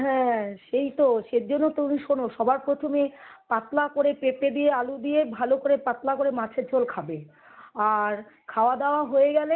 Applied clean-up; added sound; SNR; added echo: none; none; none; none.